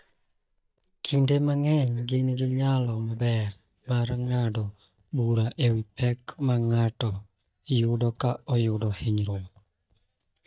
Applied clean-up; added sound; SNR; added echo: neural mask model DeepFilterNet 3.